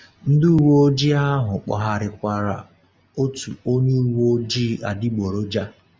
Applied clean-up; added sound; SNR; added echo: none; none; none; none.